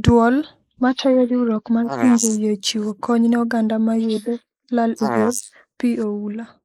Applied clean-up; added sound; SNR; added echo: neural mask model Resemble Enhance denoiser.